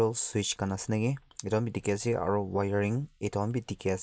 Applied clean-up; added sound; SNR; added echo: none; none; none; none.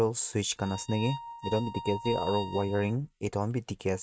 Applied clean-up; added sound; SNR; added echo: neural mask model RNNoise.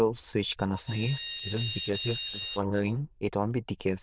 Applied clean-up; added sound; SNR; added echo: neural diffusion model UNIVERSE++.